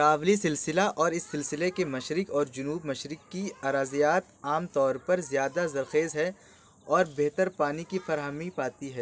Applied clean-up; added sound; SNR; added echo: none; none; none; none.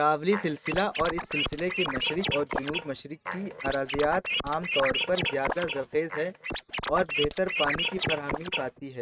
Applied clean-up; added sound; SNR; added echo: neural mask model RNNoise.